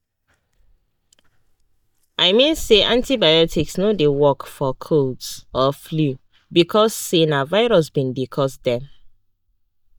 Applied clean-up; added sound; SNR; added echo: neural mask model DeepFilterNet 3.